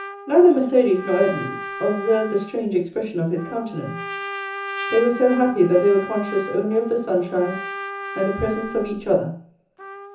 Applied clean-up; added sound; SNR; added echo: none; Trumpet; 12 dB; reverberation time 0.6 s.